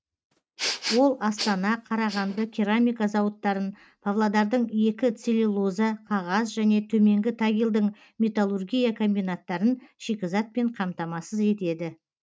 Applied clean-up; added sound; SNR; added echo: neural mask model RNNoise.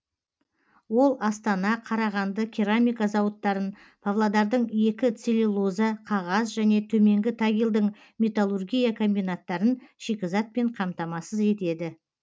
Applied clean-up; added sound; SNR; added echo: none; none; none; none.